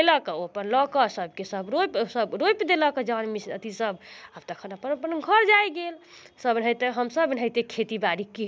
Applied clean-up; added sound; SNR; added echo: none; none; none; none.